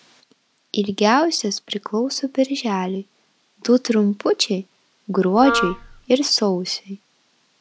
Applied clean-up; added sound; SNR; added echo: none; Wind instrument, woodwind instrument; 4 dB; none.